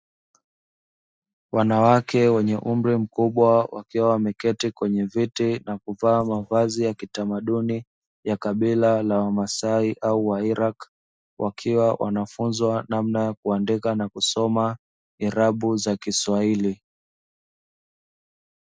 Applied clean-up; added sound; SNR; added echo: neural mask model DeepFilterNet 3.